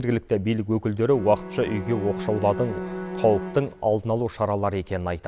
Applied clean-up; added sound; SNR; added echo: none; Bowed string instrument; 11 dB; none.